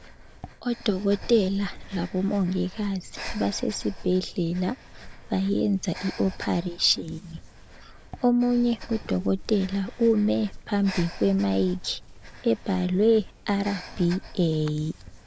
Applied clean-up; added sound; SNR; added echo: none; Breathing; 14 dB; none.